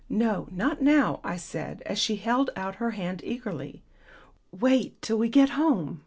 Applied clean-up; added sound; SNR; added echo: none; none; none; none.